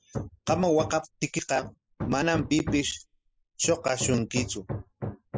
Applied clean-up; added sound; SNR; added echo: classical method spectral subtraction.